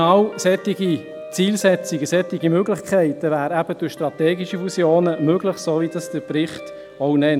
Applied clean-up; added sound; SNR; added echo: none; Guitar; 17 dB; none.